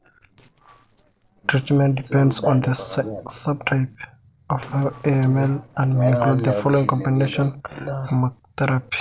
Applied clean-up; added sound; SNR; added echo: neural separator model SepFormer DNS4.